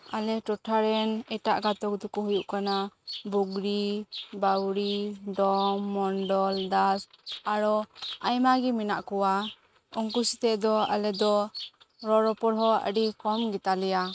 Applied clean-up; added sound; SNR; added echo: neural mask model RNNoise.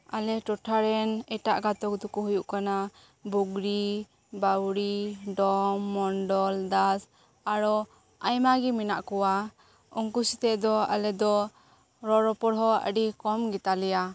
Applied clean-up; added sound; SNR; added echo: none; none; none; none.